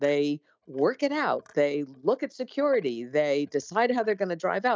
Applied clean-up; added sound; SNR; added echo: neural mask model DeepFilterNet 3.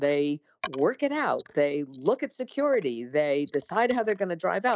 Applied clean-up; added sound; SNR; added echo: neural mask model Resemble Enhance denoiser.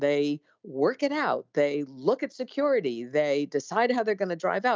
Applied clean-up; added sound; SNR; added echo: none; none; none; none.